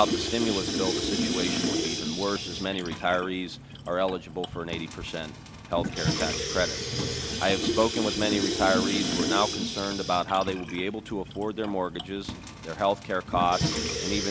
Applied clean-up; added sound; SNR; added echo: none; Sink (filling or washing) / Water tap, faucet; 2 dB; none.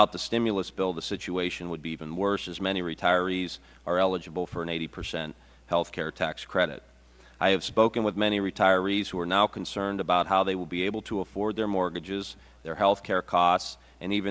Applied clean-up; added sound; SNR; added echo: none; none; none; none.